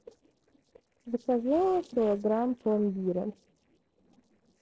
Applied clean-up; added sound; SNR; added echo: neural separator model SepFormer DNS4.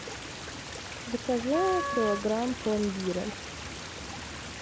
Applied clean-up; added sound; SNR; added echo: none; Stream + Wind instrument, woodwind instrument; 5 dB; none.